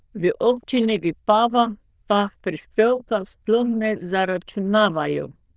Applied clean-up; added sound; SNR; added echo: neural diffusion model UNIVERSE++.